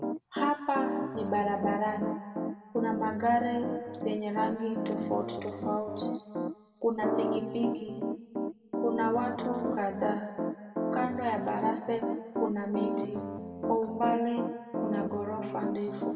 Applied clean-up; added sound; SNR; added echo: none; Piano; 2 dB; reverberation time 1.9 s.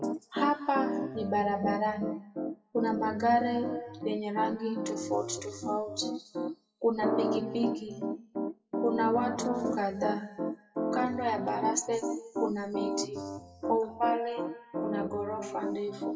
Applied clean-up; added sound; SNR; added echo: classical method WPE with log-MMSE.